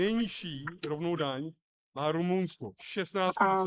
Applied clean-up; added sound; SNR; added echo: neural mask model Resemble Enhance denoiser.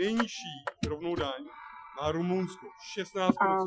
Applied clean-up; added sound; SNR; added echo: classical method Wiener filter.